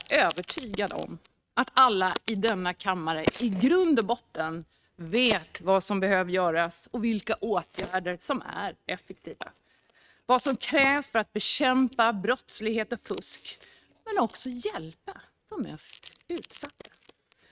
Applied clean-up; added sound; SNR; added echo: neural mask model RNNoise.